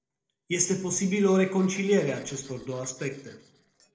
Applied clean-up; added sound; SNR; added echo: neural separator model SepFormer DNS4.